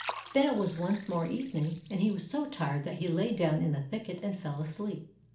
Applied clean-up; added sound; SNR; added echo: none; Liquid; 17 dB; reverberation time 0.4 s.